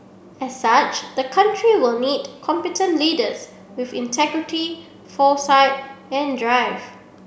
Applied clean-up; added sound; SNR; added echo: none; none; none; none.